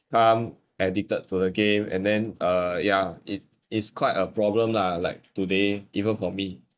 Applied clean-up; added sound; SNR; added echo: neural mask model DeepFilterNet 3.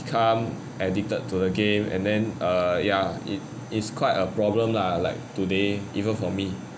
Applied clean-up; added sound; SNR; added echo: none; none; none; none.